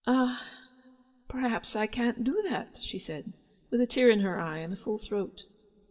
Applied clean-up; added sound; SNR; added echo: none; none; none; reverberation time 1.4 s.